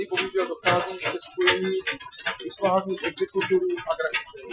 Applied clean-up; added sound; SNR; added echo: classical method Wiener filter.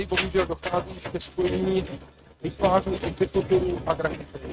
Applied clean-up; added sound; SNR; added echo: neural mask model RNNoise.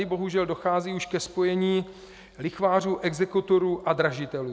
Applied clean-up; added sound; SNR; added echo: none; none; none; none.